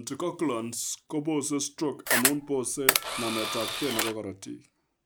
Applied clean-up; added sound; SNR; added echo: none; Camera; -3 dB; none.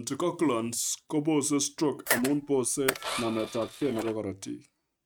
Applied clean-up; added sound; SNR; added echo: neural mask model RNNoise.